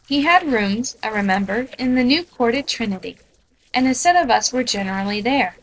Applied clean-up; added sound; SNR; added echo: neural separator model SepFormer DNS4.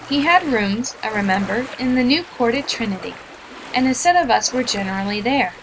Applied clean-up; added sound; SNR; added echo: none; Ocean; 16 dB; none.